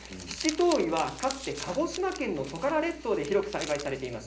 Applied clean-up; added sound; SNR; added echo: none; Crumpling, crinkling; 12 dB; reverberation time 0.5 s.